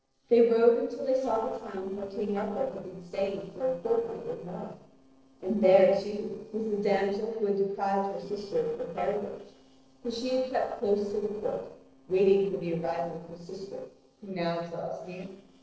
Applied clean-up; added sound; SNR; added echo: neural separator model SepFormer DNS4.